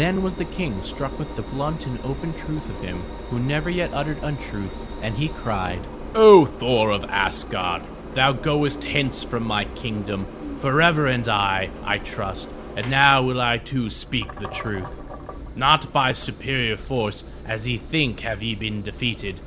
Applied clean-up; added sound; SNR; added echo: none; Engine; 11 dB; none.